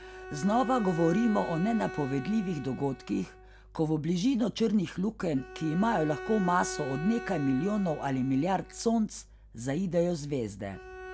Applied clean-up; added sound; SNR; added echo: none; Bowed string instrument; 13 dB; none.